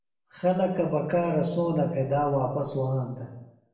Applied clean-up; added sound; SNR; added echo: none; none; none; reverberation time 0.8 s.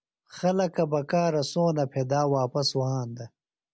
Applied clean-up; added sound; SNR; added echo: none; none; none; none.